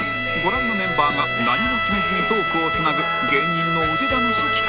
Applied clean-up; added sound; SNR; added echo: none; Bowed string instrument; -2 dB; none.